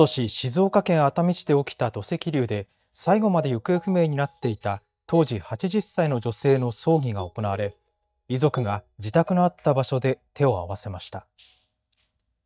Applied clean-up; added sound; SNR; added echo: neural mask model DeepFilterNet 3.